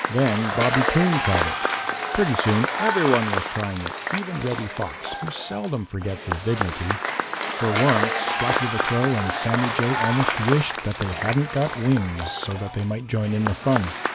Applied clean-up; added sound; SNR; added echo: none; Applause / Crowd / Cheering; 2 dB; none.